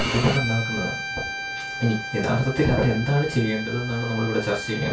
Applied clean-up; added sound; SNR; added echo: none; Bowed string instrument; 7 dB; reverberation time 0.2 s.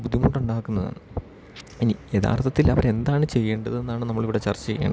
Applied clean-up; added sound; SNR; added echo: none; none; none; none.